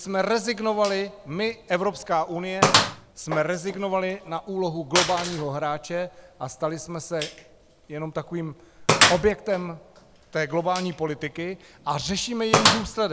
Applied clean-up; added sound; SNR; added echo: none; Gunshot, gunfire; 1 dB; none.